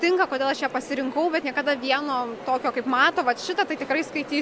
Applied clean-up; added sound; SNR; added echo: none; none; none; none.